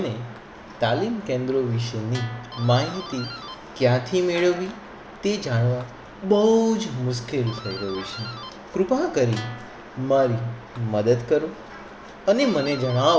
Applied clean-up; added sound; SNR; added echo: none; Doorbell + Guitar; 19 dB; none.